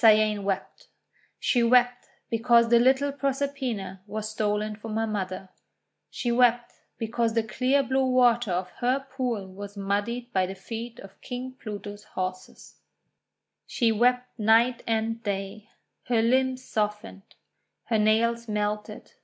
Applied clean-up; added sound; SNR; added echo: none; none; none; none.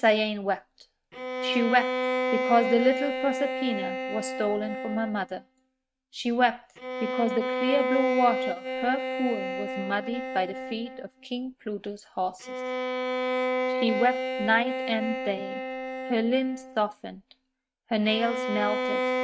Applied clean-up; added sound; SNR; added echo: neural mask model RNNoise.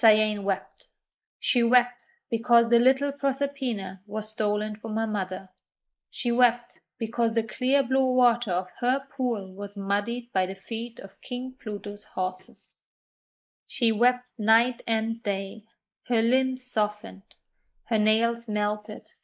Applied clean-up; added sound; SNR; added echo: neural mask model Resemble Enhance denoiser.